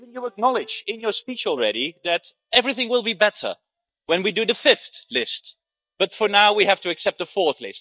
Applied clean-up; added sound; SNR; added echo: neural mask model DeepFilterNet 3.